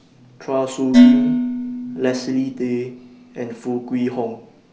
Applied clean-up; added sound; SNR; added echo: none; Dishes, pots, and pans; -4 dB; none.